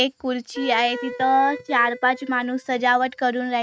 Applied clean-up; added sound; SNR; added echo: neural mask model RNNoise.